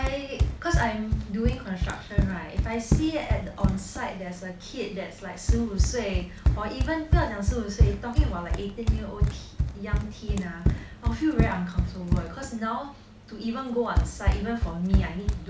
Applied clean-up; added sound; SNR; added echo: none; Run; -4 dB; none.